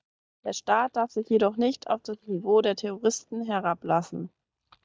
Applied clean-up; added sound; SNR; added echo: neural mask model DeepFilterNet 3.